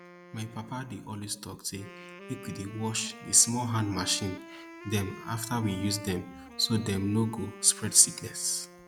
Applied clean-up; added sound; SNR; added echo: none; Wind instrument, woodwind instrument; 17 dB; none.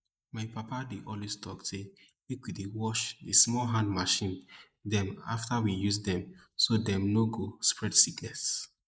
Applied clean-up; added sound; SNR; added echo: neural mask model Resemble Enhance denoiser.